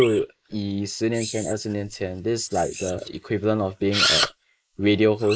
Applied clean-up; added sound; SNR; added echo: neural mask model Resemble Enhance denoiser.